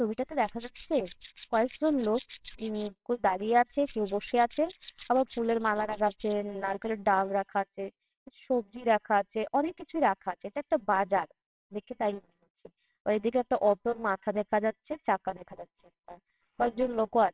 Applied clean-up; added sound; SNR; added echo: neural separator model SepFormer WHAMR!.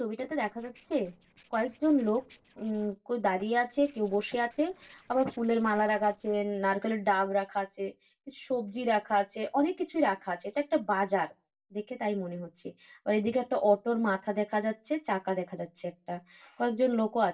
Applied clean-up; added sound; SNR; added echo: neural separator model SepFormer DNS4.